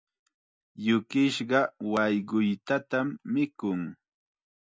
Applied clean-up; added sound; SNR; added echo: none; none; none; none.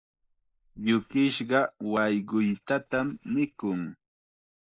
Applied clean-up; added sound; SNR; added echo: neural mask model Resemble Enhance denoiser.